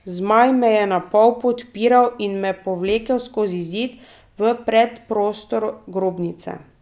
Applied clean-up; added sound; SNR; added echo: none; none; none; none.